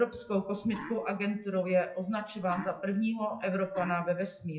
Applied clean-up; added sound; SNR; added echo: classical method WPE with log-MMSE.